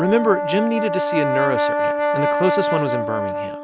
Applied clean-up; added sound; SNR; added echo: none; Brass instrument; -1 dB; none.